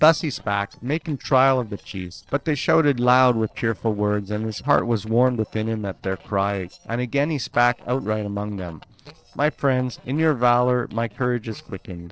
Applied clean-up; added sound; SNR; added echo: neural separator model SepFormer DNS4.